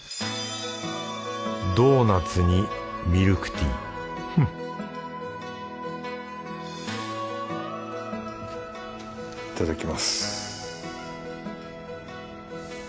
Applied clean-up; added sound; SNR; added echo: none; none; none; none.